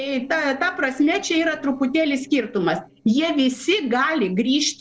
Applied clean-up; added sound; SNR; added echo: neural separator model SepFormer DNS4.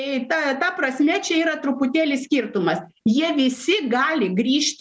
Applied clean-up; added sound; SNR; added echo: none; none; none; none.